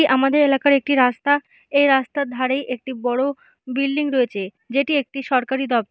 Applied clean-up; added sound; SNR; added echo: none; none; none; none.